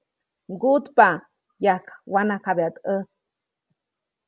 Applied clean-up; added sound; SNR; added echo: none; none; none; none.